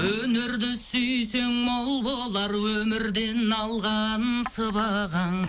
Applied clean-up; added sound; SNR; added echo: none; Chink, clink; 18 dB; none.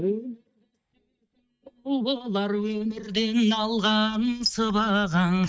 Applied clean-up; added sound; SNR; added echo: neural mask model DeepFilterNet 3.